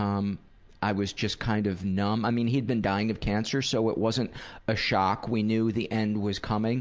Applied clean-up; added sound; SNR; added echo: none; none; none; none.